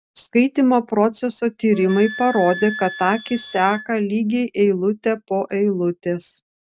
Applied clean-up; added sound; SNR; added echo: none; Wind instrument, woodwind instrument; 15 dB; none.